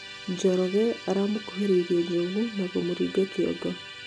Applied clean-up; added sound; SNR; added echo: none; Musical instrument; 14 dB; none.